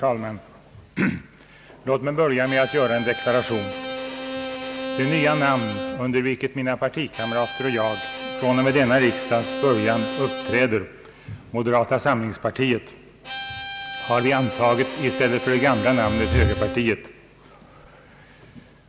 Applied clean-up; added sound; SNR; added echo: none; Bowed string instrument; 7 dB; none.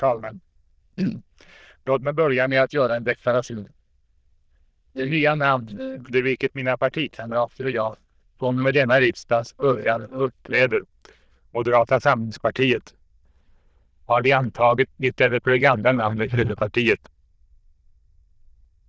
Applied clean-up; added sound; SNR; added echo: neural diffusion model UNIVERSE++.